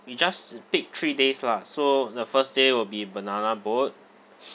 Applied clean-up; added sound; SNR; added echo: none; none; none; none.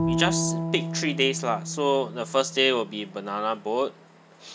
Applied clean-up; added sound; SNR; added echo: none; Bowed string instrument; 5 dB; none.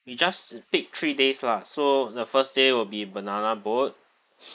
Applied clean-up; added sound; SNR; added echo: neural mask model Resemble Enhance denoiser.